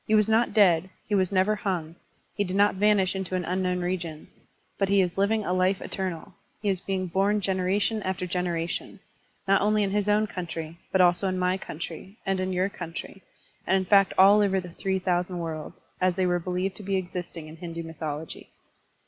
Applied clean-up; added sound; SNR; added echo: none; none; none; none.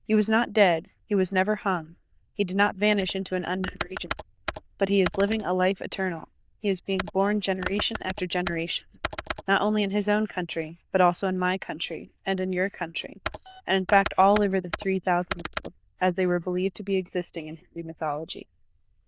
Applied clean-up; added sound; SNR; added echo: neural diffusion model UNIVERSE++.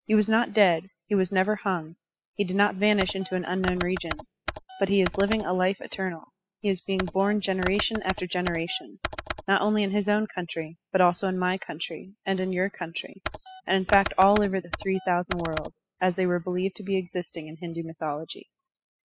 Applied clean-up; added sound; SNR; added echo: classical method spectral subtraction.